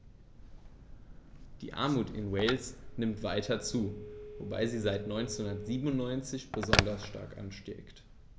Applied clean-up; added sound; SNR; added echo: none; Telephone; 5 dB; none.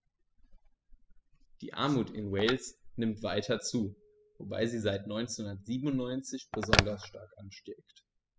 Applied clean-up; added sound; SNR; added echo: classical method spectral subtraction.